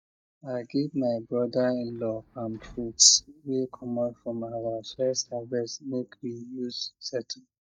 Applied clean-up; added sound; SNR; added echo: neural mask model DeepFilterNet 3.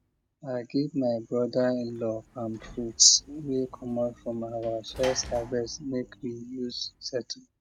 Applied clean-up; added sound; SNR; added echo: none; Sliding door / Slam; 19 dB; none.